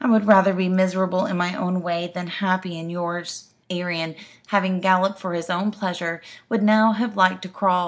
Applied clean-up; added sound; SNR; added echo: none; none; none; none.